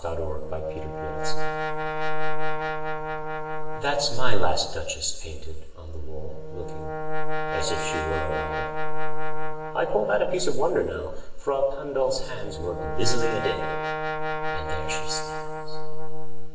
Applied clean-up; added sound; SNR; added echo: none; Brass instrument; 11 dB; reverberation time 1.0 s.